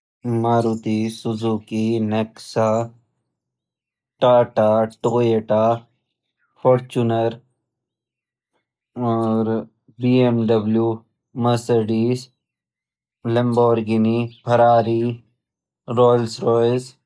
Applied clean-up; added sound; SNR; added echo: neural mask model DeepFilterNet 3.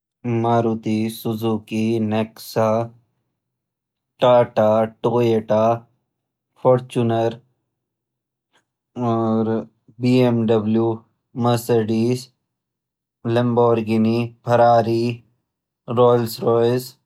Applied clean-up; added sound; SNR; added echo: none; none; none; none.